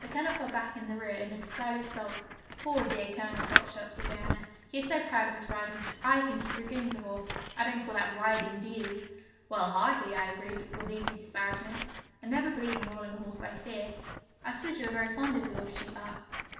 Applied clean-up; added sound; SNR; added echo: none; Scissors; 5 dB; reverberation time 0.9 s.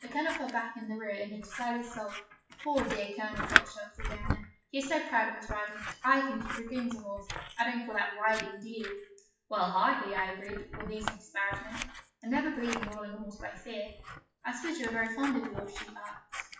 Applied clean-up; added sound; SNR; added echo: classical method WPE with log-MMSE.